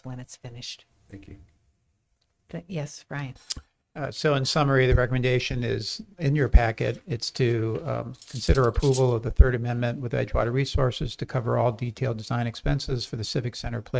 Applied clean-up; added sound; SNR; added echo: neural mask model RNNoise.